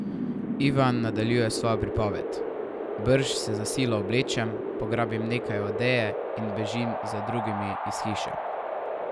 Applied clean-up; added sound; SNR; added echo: none; Wind; 3 dB; none.